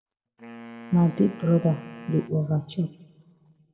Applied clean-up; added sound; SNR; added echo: none; Wind instrument, woodwind instrument; 18 dB; reverberation time 1.0 s.